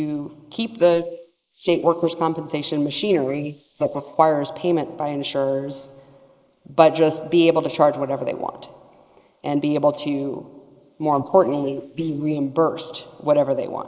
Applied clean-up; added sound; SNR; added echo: neural mask model Resemble Enhance denoiser.